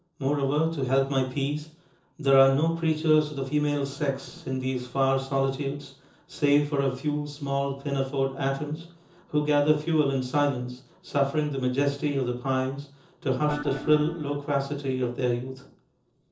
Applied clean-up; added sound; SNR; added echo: neural separator model SepFormer DNS4.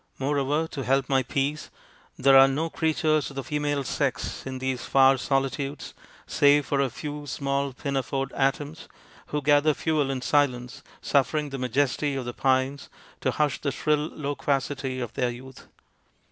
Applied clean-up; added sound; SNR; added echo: none; none; none; none.